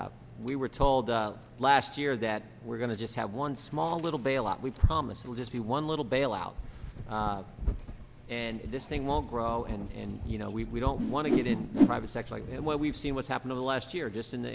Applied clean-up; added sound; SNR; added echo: none; Whoosh, swoosh, swish; -3 dB; none.